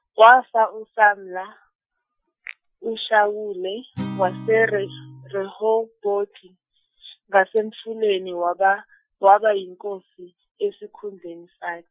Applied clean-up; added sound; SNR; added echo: classical method Wiener filter.